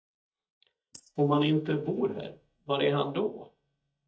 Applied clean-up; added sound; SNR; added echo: neural mask model DeepFilterNet 3.